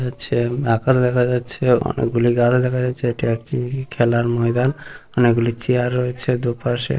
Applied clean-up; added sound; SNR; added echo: neural separator model SepFormer DNS4.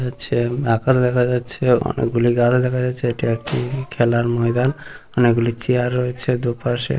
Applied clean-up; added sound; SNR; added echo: none; none; none; none.